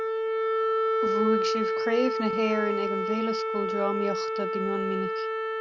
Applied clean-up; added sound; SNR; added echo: none; Wind instrument, woodwind instrument; -3 dB; none.